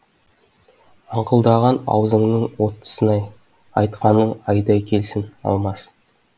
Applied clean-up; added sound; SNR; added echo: none; Brass instrument; 10 dB; none.